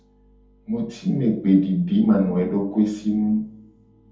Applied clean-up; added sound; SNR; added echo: none; none; none; reverberation time 0.6 s.